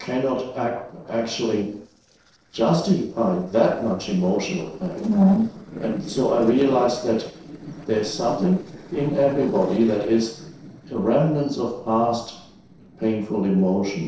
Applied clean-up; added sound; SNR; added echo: neural separator model SepFormer DNS4.